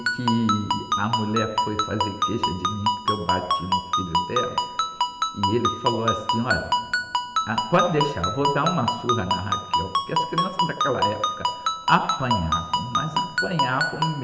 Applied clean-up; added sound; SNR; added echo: none; Ringtone; -1 dB; reverberation time 3.0 s.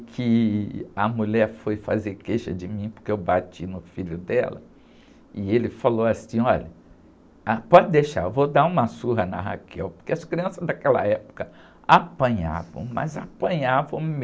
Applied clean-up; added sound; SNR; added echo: none; none; none; none.